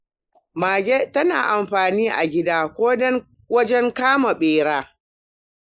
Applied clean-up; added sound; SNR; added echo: neural mask model Resemble Enhance denoiser.